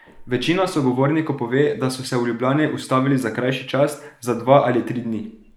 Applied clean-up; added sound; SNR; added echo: neural mask model Resemble Enhance denoiser.